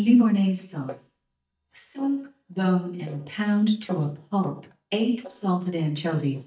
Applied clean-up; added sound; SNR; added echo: neural mask model DeepFilterNet 3.